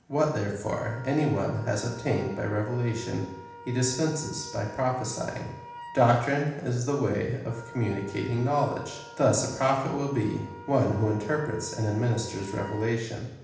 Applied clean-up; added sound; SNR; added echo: none; Wind instrument, woodwind instrument; 18 dB; reverberation time 0.9 s.